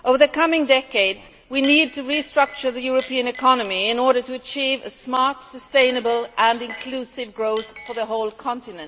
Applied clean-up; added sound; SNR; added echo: none; Chink, clink; 18 dB; none.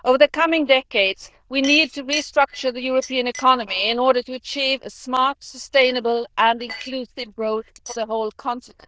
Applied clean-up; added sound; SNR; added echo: neural diffusion model UNIVERSE++.